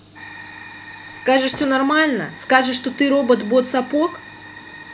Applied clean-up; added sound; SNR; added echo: none; Fire; 18 dB; none.